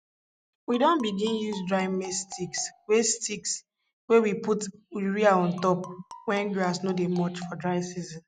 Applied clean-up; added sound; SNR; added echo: none; Marimba, xylophone; 20 dB; none.